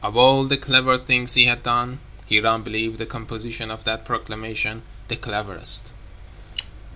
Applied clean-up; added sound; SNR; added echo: none; none; none; none.